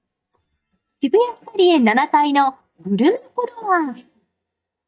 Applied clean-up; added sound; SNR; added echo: neural mask model DeepFilterNet 3.